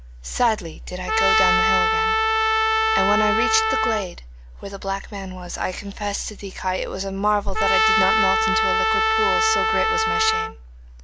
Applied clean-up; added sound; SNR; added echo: none; Trumpet; -5 dB; none.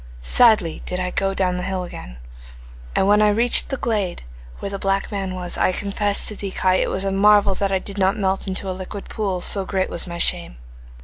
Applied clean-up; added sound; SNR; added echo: none; none; none; none.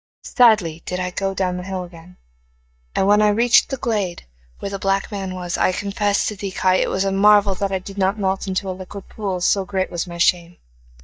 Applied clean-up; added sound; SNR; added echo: neural mask model DeepFilterNet 3.